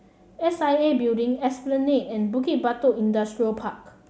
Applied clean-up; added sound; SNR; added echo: none; none; none; none.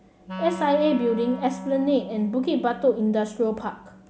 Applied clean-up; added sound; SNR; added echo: none; Wind instrument, woodwind instrument; 13 dB; none.